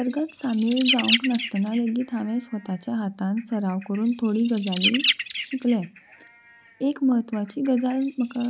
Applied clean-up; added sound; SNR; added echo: none; Bird; 6 dB; none.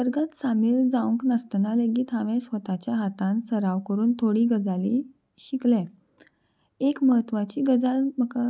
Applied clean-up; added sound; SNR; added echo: none; none; none; none.